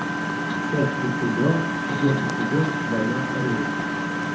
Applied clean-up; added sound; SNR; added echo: none; Engine; 0 dB; reverberation time 0.6 s.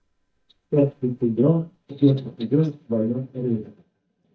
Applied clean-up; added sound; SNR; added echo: neural mask model DeepFilterNet 3.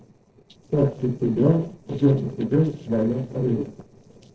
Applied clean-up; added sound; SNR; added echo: neural separator model SepFormer DNS4.